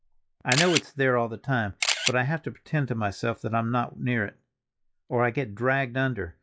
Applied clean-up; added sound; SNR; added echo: classical method log-MMSE.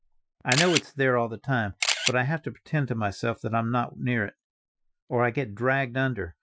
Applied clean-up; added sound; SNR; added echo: classical method Wiener filter.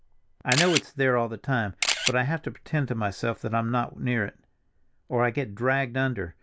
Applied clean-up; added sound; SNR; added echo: none; Camera; -2 dB; none.